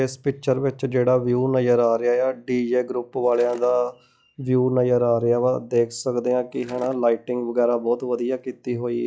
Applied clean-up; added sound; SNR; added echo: classical method log-MMSE.